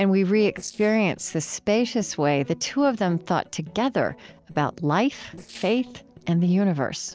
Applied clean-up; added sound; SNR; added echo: neural separator model SepFormer DNS4.